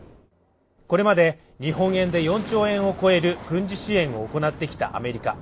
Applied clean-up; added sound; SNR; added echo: none; none; none; none.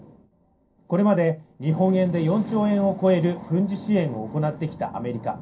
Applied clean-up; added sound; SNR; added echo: none; none; none; reverberation time 0.3 s.